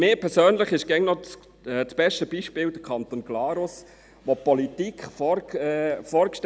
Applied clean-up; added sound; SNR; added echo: none; none; none; none.